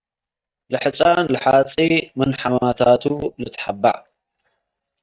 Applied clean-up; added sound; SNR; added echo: neural mask model DeepFilterNet 3.